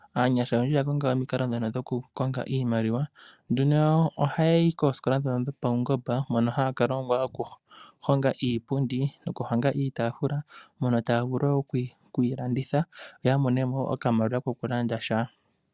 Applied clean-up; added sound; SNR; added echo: none; none; none; none.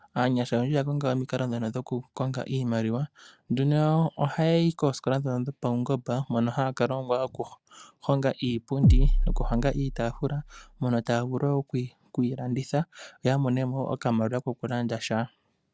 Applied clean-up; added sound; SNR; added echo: none; Bass drum; -3 dB; none.